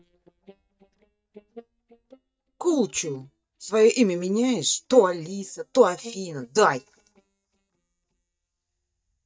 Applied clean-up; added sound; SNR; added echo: neural mask model DeepFilterNet 3.